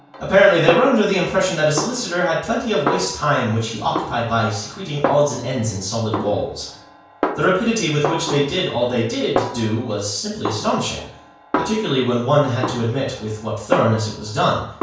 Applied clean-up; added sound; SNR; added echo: none; Snare drum; 9 dB; reverberation time 0.5 s.